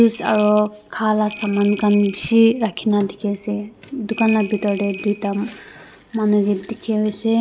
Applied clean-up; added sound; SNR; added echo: none; Bell; 17 dB; none.